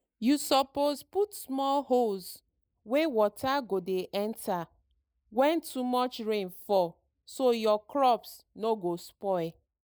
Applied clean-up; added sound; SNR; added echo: neural mask model Resemble Enhance denoiser.